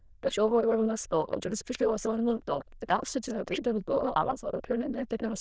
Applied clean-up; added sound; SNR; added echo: neural diffusion model UNIVERSE++.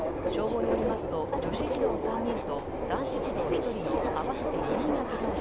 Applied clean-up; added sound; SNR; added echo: none; Subway, metro, underground; -4 dB; none.